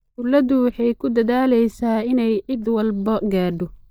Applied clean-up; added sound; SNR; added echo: neural mask model DeepFilterNet 3.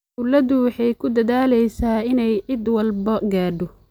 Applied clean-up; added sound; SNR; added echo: none; none; none; none.